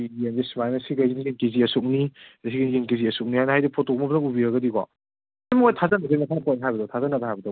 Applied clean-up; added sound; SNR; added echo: none; none; none; none.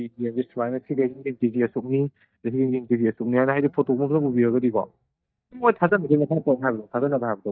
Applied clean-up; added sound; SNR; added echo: neural mask model DeepFilterNet 3.